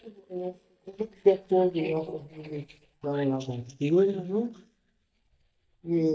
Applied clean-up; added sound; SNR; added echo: neural mask model DeepFilterNet 3.